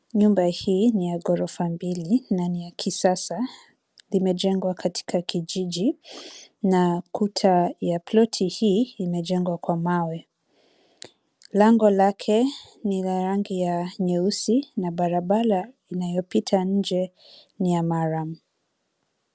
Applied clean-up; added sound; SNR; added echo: none; none; none; none.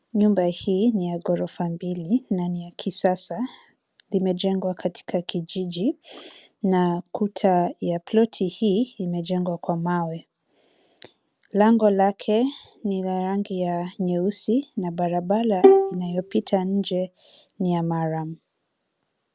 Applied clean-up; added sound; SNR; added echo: none; Bowed string instrument; -5 dB; none.